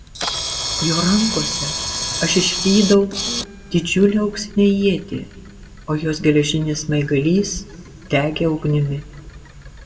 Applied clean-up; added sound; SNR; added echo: none; Camera; 8 dB; reverberation time 1.3 s.